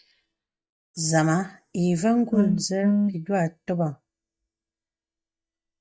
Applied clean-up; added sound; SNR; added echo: neural mask model DeepFilterNet 3.